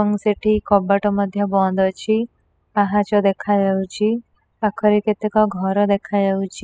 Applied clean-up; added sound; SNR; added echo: classical method spectral subtraction.